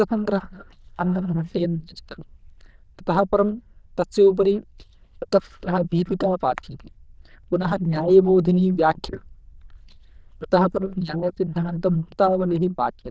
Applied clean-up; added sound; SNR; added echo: neural diffusion model UNIVERSE++.